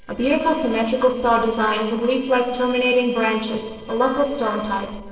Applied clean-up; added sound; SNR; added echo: neural separator model SepFormer DNS4.